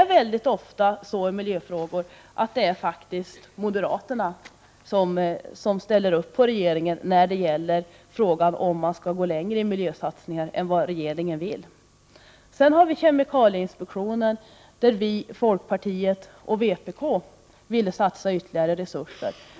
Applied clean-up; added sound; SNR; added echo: none; none; none; none.